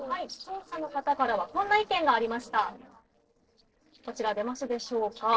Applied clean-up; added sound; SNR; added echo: neural separator model SepFormer DNS4.